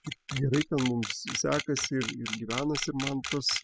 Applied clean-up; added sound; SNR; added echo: classical method spectral subtraction.